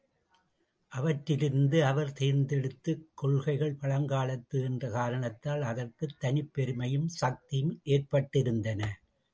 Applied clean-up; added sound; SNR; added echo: none; none; none; none.